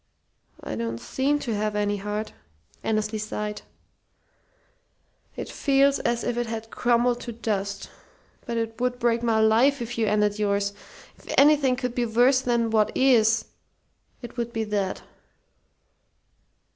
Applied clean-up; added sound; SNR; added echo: none; none; none; none.